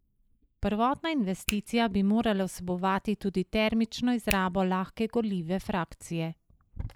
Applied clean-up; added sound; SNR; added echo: neural mask model Resemble Enhance denoiser.